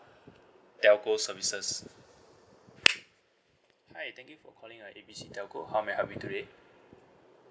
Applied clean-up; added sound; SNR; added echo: none; none; none; none.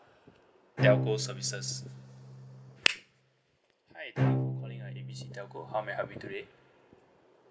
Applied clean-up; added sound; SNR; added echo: none; Bowed string instrument; -1 dB; none.